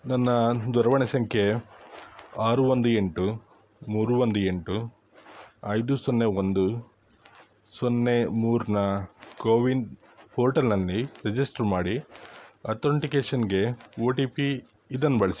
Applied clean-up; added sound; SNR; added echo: none; none; none; none.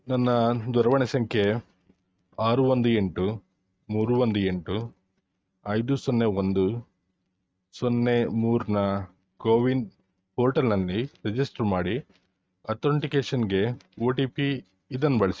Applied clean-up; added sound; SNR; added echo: neural mask model RNNoise.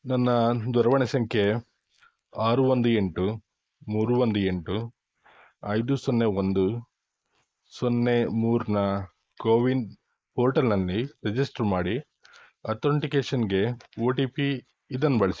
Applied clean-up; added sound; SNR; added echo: neural mask model Resemble Enhance denoiser.